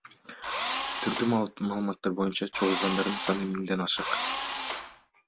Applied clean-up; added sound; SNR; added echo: none; Engine / Drill; -1 dB; none.